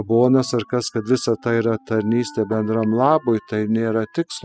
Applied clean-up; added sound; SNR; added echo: classical method spectral subtraction.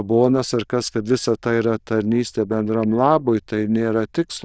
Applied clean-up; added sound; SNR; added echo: neural diffusion model UNIVERSE++.